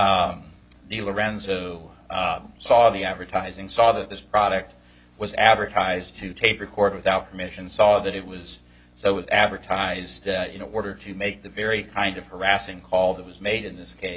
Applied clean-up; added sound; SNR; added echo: none; none; none; none.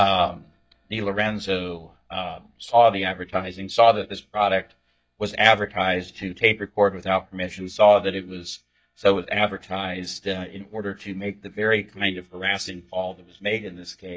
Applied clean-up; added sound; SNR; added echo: neural mask model DeepFilterNet 3.